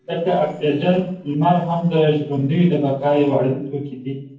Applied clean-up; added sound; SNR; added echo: neural separator model SepFormer DNS4.